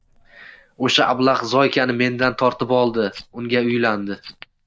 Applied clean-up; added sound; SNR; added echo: neural mask model DeepFilterNet 3.